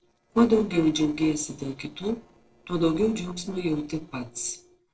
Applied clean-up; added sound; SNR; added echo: neural separator model SepFormer DNS4.